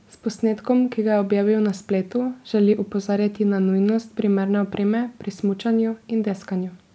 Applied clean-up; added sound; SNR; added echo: none; none; none; none.